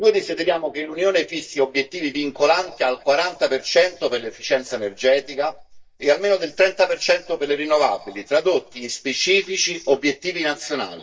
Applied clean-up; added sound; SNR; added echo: neural mask model DeepFilterNet 3.